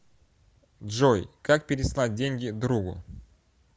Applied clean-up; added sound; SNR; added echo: none; none; none; none.